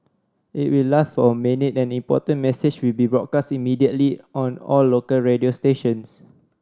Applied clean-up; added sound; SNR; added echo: none; none; none; none.